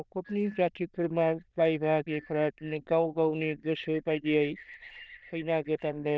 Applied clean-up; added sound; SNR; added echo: neural diffusion model UNIVERSE++.